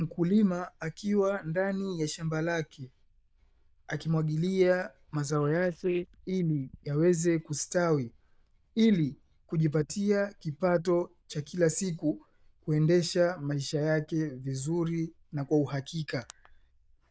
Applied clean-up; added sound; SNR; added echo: neural diffusion model UNIVERSE++.